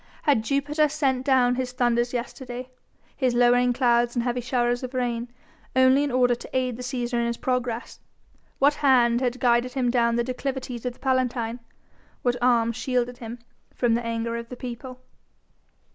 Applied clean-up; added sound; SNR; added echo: none; none; none; none.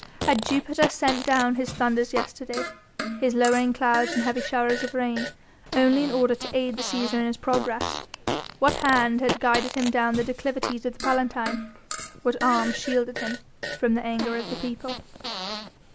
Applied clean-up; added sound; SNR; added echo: none; Fart; 8 dB; none.